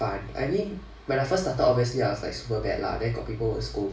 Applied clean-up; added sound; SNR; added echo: none; none; none; reverberation time 0.3 s.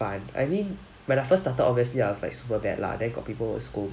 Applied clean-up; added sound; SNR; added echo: none; none; none; none.